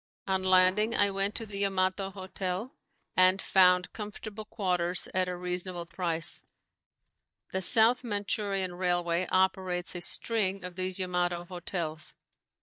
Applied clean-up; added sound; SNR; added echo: neural mask model DeepFilterNet 3.